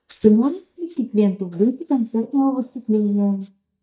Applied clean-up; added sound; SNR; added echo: neural mask model DeepFilterNet 3.